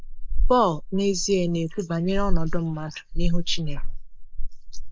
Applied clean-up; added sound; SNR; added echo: neural mask model Resemble Enhance denoiser.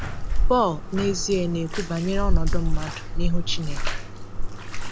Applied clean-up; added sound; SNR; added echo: none; Bathtub (filling or washing); -5 dB; none.